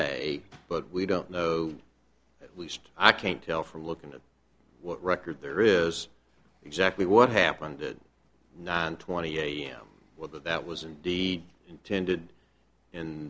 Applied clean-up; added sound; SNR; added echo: none; none; none; none.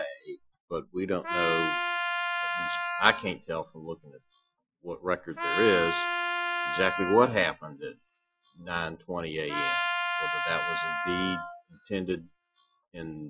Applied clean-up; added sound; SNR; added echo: classical method Wiener filter.